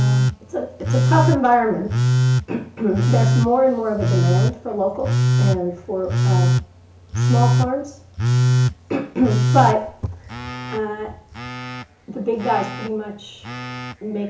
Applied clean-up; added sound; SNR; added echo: none; Telephone; -3 dB; reverberation time 0.7 s.